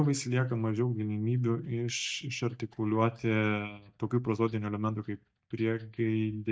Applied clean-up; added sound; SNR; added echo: neural mask model DeepFilterNet 3.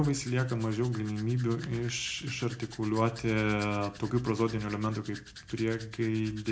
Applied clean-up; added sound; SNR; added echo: none; Domestic sounds, home sounds; 19 dB; reverberation time 0.3 s.